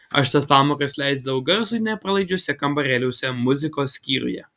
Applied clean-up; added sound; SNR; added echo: none; none; none; none.